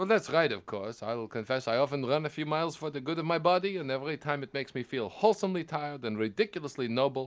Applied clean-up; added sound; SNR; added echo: none; none; none; none.